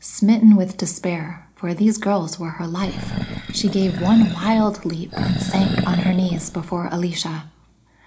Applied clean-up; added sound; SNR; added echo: none; Animal; 6 dB; reverberation time 0.4 s.